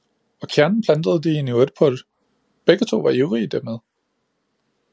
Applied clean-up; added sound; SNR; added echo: none; none; none; none.